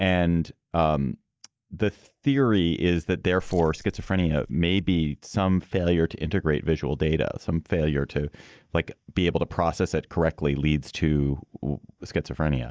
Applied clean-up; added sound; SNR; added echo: neural mask model DeepFilterNet 3.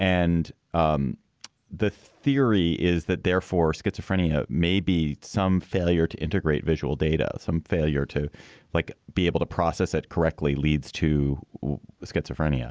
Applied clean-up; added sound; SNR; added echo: none; none; none; none.